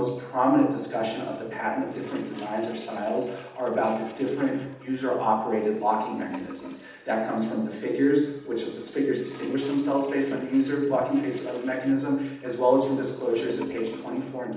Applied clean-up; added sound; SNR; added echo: none; Toilet flush / Gurgling; 19 dB; reverberation time 0.8 s.